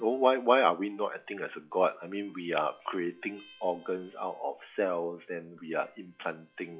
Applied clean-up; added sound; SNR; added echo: classical method log-MMSE.